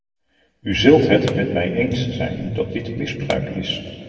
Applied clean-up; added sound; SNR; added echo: none; Explosion; 19 dB; reverberation time 2.3 s.